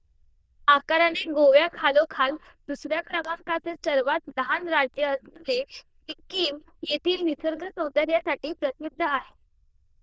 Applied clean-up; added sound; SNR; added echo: neural diffusion model UNIVERSE++.